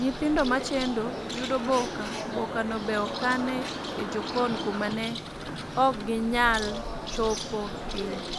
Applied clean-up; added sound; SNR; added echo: none; Bird; 5 dB; none.